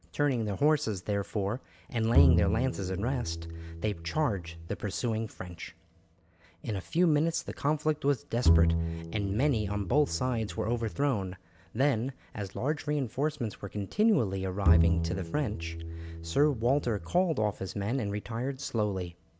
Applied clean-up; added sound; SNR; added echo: none; Bowed string instrument; 0 dB; none.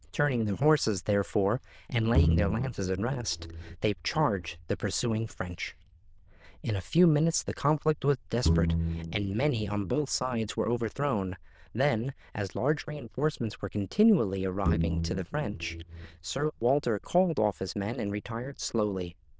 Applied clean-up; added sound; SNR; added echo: neural diffusion model UNIVERSE++.